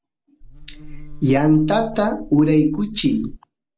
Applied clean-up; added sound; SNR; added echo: none; Buzz; 15 dB; none.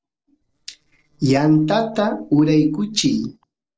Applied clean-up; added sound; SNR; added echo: neural separator model SepFormer DNS4.